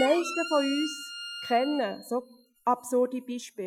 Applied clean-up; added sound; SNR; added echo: classical method Wiener filter.